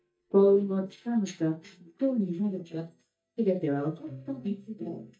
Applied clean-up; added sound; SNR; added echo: neural mask model DeepFilterNet 3.